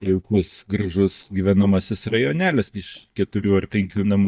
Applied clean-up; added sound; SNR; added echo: neural mask model DeepFilterNet 3.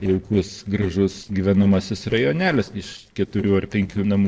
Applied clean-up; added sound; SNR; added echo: neural separator model SepFormer DNS4.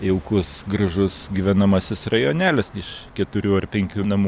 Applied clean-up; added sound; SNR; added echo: none; none; none; none.